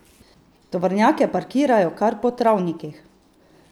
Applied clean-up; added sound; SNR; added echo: none; none; none; none.